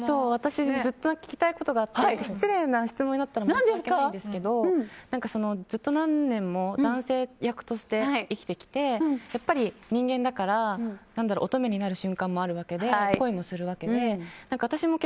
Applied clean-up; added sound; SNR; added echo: none; Fireworks; 11 dB; none.